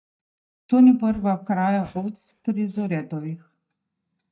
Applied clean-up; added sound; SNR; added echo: neural mask model DeepFilterNet 3.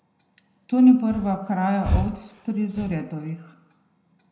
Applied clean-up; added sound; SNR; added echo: none; Breathing; 6 dB; reverberation time 0.7 s.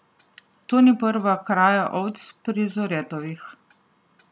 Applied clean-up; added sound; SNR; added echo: none; none; none; none.